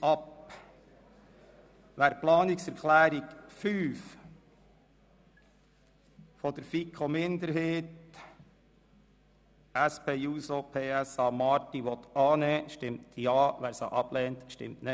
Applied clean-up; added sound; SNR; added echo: none; none; none; none.